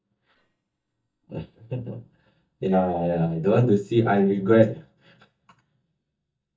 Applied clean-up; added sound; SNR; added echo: neural mask model DeepFilterNet 3.